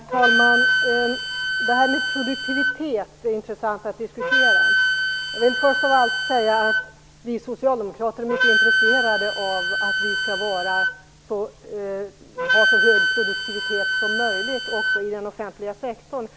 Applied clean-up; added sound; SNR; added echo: none; Wind instrument, woodwind instrument; -3 dB; none.